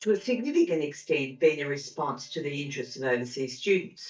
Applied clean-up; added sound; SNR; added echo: neural mask model DeepFilterNet 3.